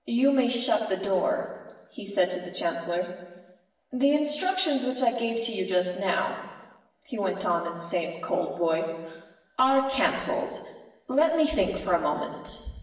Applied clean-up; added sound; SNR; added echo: none; none; none; reverberation time 1.2 s.